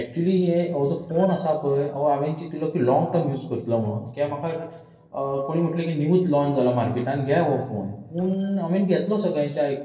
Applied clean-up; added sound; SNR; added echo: neural separator model SepFormer DNS4.